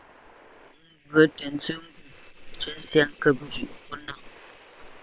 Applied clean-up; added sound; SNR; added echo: neural separator model SepFormer WHAM!.